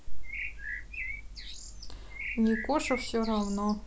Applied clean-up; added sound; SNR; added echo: none; Bird; 10 dB; none.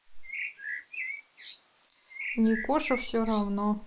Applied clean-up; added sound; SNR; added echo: neural mask model Resemble Enhance denoiser.